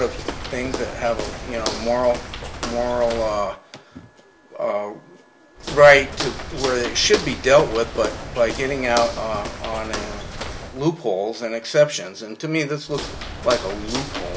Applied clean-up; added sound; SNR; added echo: none; Walk, footsteps; 9 dB; none.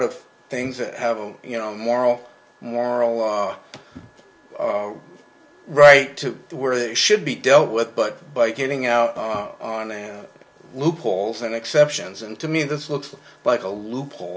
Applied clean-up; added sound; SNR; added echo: none; none; none; none.